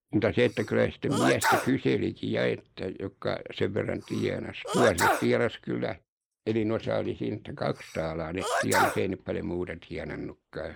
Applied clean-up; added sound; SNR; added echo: neural mask model Resemble Enhance denoiser.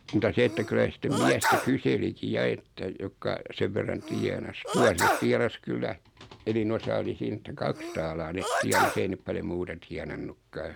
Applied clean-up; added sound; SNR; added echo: none; Sneeze; 3 dB; none.